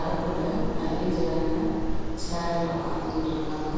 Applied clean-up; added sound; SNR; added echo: none; Subway, metro, underground; 1 dB; reverberation time 2.1 s.